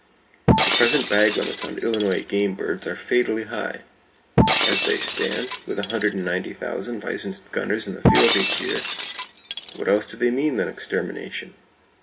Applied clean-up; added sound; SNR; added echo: none; Shatter; 1 dB; reverberation time 0.3 s.